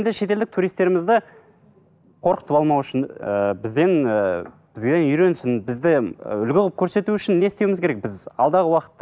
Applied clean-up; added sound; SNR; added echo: none; none; none; none.